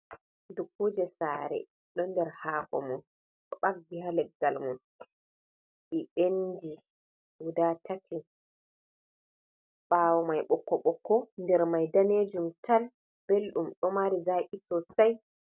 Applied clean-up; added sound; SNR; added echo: none; none; none; none.